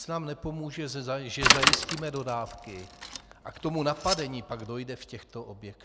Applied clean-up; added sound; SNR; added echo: none; Bicycle; -4 dB; none.